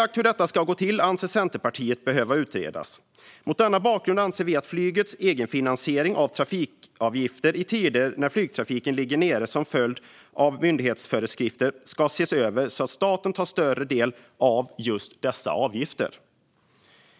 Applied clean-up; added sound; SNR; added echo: none; none; none; none.